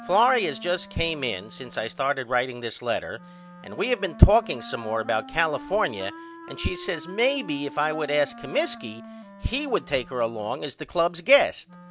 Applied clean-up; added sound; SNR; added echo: none; Wind instrument, woodwind instrument; 18 dB; none.